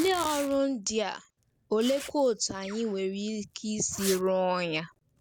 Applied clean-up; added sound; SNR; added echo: none; Zipper (clothing) + Bird; 15 dB; none.